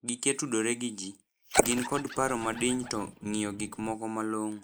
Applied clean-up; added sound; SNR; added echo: neural mask model Resemble Enhance denoiser.